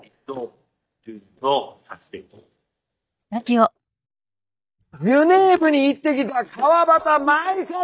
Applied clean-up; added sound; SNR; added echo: neural mask model DeepFilterNet 3.